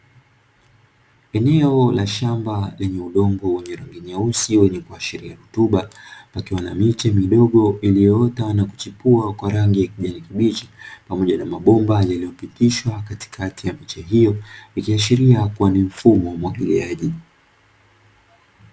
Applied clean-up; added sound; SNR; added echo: none; none; none; none.